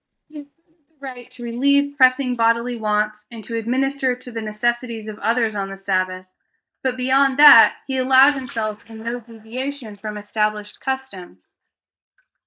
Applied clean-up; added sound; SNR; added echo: neural mask model DeepFilterNet 3.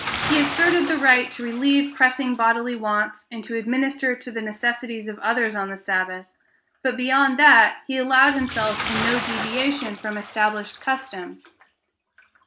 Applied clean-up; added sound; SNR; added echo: none; Bathtub (filling or washing) / Splash, splatter; 11 dB; none.